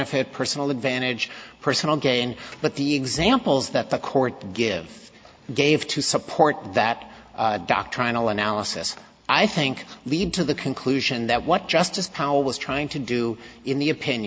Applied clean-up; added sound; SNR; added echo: none; none; none; none.